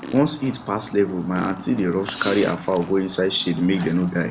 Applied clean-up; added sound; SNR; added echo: none; Chirp, tweet + Fart; 15 dB; none.